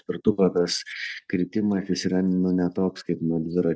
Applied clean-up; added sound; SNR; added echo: neural mask model DeepFilterNet 3.